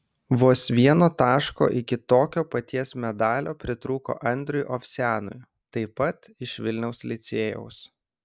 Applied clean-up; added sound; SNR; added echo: none; none; none; none.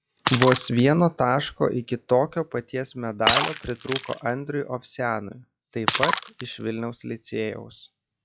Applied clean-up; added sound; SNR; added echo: classical method log-MMSE.